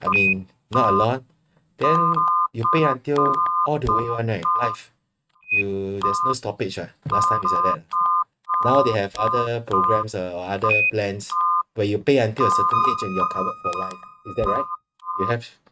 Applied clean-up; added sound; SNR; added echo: neural mask model RNNoise.